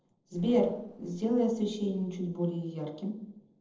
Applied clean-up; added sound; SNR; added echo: neural separator model SepFormer DNS4.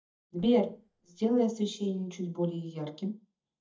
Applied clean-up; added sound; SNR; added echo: neural mask model DeepFilterNet 3.